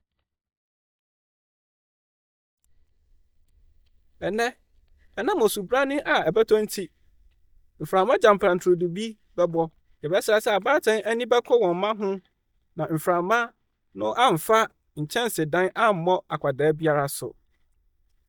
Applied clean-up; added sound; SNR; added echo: neural mask model DeepFilterNet 3.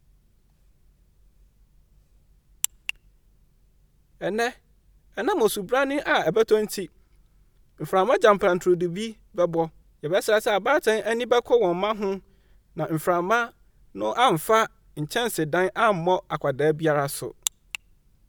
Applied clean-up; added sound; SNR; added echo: none; none; none; none.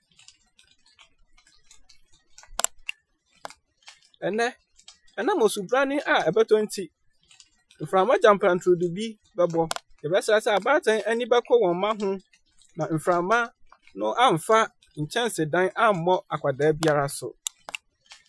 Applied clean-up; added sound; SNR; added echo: classical method Wiener filter.